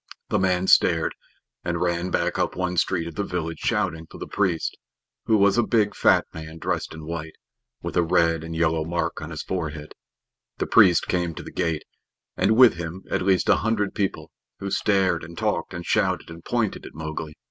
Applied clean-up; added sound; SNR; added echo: none; none; none; none.